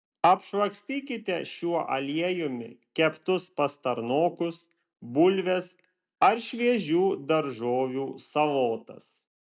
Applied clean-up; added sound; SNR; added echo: none; none; none; none.